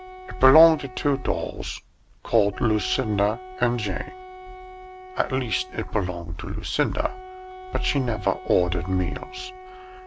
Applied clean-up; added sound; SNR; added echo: none; Wind instrument, woodwind instrument; 17 dB; none.